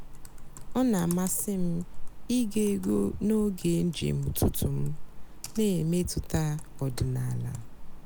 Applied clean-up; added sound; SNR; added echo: none; Computer keyboard; 7 dB; none.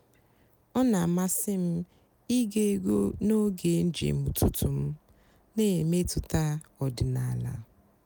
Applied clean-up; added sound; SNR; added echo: none; none; none; none.